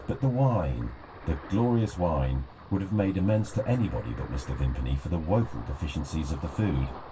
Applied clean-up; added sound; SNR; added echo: none; Ocean; 16 dB; reverberation time 0.1 s.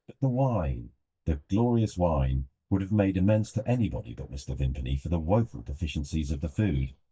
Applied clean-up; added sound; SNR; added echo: neural mask model DeepFilterNet 3.